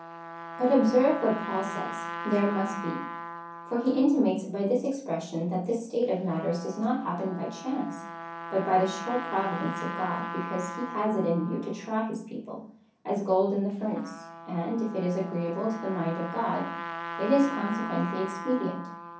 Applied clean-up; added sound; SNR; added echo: none; Trumpet; 10 dB; reverberation time 0.6 s.